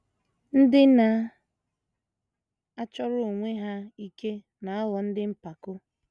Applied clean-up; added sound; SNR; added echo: none; none; none; none.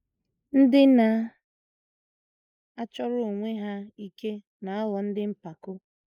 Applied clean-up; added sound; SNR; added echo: neural mask model Resemble Enhance denoiser.